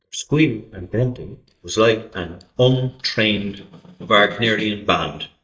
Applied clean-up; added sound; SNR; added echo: neural mask model DeepFilterNet 3.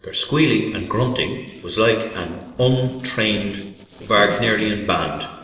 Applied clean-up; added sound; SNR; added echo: neural separator model SepFormer DNS4.